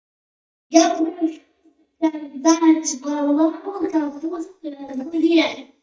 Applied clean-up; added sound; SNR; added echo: neural mask model DeepFilterNet 3.